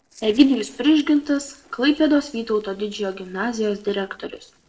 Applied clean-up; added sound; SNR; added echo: neural separator model SepFormer DNS4.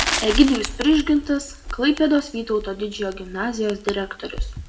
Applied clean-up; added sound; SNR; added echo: none; Crackle; 8 dB; reverberation time 0.5 s.